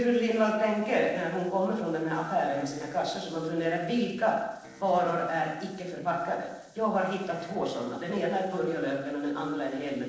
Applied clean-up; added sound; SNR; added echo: neural separator model SepFormer DNS4.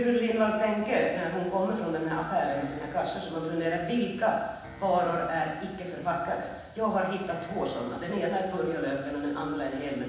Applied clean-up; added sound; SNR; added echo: none; Piano; 19 dB; reverberation time 1.1 s.